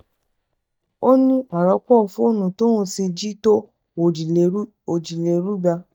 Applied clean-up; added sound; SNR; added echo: neural mask model DeepFilterNet 3.